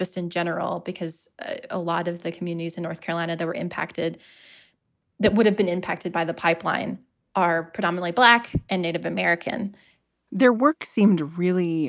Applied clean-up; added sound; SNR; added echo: none; none; none; none.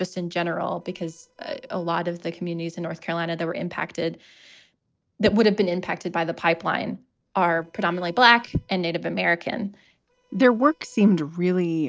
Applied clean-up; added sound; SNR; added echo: neural separator model SepFormer DNS4.